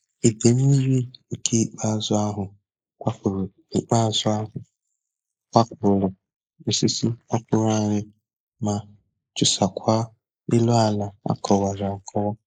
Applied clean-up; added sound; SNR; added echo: neural mask model Resemble Enhance denoiser.